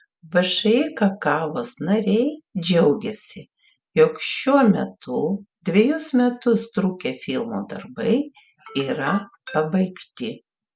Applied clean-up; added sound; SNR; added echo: none; none; none; none.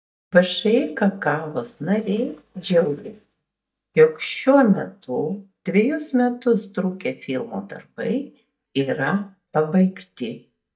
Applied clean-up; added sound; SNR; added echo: neural mask model DeepFilterNet 3.